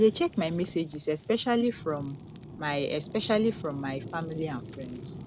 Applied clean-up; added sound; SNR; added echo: none; Fire; 14 dB; none.